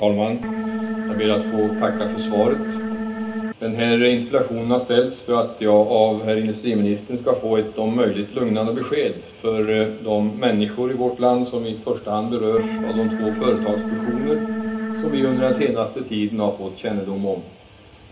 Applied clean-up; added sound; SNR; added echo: none; Organ; 4 dB; reverberation time 0.3 s.